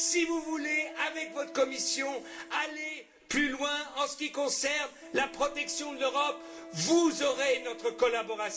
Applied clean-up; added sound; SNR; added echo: none; Wind instrument, woodwind instrument; 17 dB; reverberation time 1.7 s.